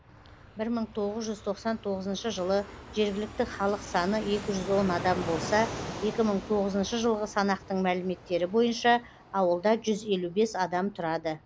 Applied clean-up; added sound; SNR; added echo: none; Fixed-wing aircraft, airplane; 13 dB; none.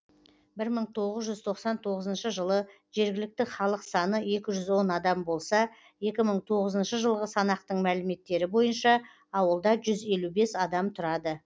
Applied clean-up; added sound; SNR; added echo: none; none; none; none.